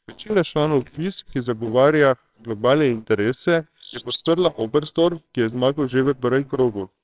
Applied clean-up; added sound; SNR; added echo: neural separator model SepFormer WHAMR!.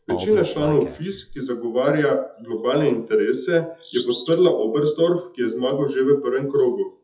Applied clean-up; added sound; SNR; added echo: classical method WPE with log-MMSE.